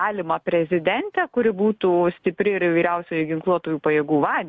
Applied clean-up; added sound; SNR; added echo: none; none; none; none.